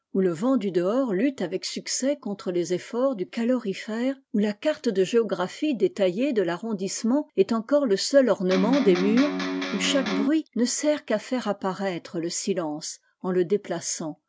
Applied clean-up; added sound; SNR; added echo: none; Electric guitar; 3 dB; none.